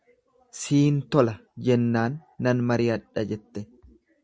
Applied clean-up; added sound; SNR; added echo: none; none; none; none.